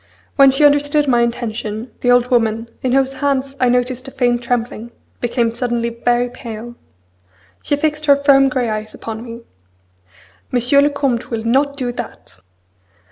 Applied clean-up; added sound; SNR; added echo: none; none; none; none.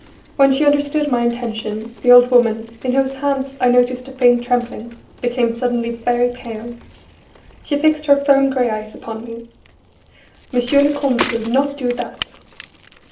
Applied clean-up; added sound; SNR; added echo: none; Bicycle; 18 dB; reverberation time 0.3 s.